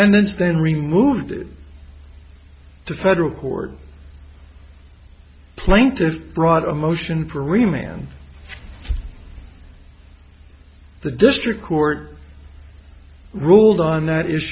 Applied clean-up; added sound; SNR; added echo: none; none; none; none.